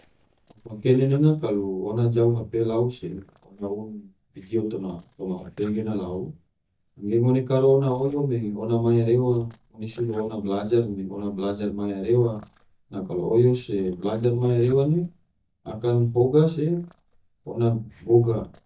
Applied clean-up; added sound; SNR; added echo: neural mask model DeepFilterNet 3.